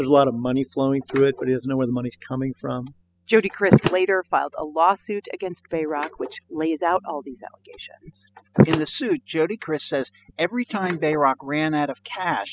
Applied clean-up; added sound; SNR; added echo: classical method spectral subtraction.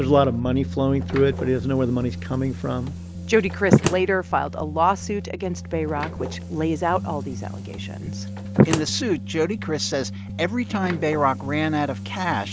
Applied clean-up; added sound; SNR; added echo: none; Slam; 7 dB; none.